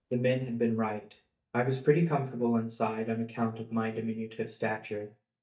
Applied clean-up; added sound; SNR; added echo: neural mask model DeepFilterNet 3.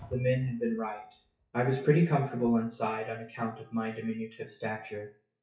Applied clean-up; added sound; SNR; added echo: classical method WPE with log-MMSE.